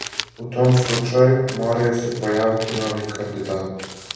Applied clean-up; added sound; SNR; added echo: none; Crumpling, crinkling; 13 dB; reverberation time 1.1 s.